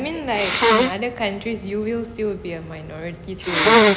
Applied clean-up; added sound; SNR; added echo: none; Sneeze; -5 dB; none.